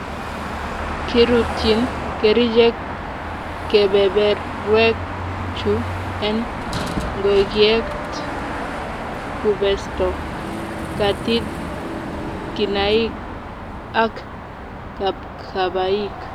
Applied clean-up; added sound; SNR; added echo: none; Car passing by / Traffic noise, roadway noise / Engine; 5 dB; none.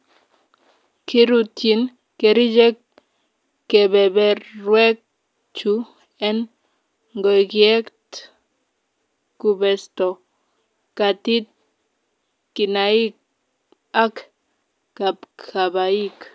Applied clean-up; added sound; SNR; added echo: none; none; none; none.